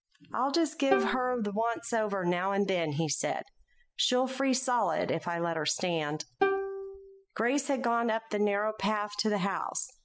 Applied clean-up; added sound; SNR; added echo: classical method spectral subtraction.